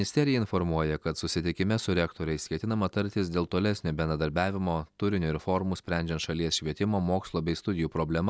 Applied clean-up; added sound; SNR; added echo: none; none; none; none.